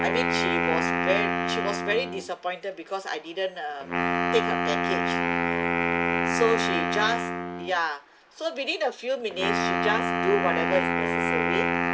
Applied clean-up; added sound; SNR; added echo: none; Wind instrument, woodwind instrument; -3 dB; none.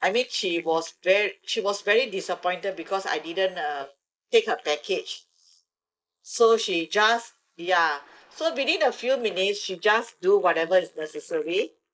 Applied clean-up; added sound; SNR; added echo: neural mask model Resemble Enhance denoiser.